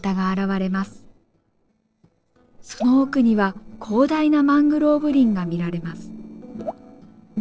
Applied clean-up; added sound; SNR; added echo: neural separator model SepFormer DNS4.